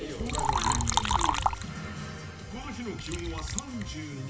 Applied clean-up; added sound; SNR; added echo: none; Liquid; -5 dB; reverberation time 0.4 s.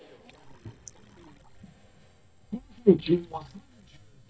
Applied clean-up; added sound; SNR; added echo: neural mask model DeepFilterNet 3.